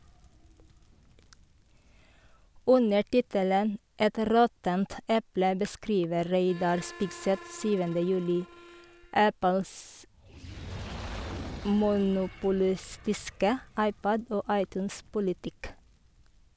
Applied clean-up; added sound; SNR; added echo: none; Harmonica + Fire; 18 dB; none.